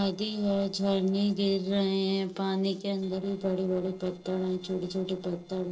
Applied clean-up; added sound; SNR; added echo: neural separator model SepFormer DNS4.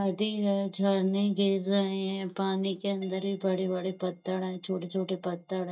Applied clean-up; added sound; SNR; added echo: neural mask model DeepFilterNet 3.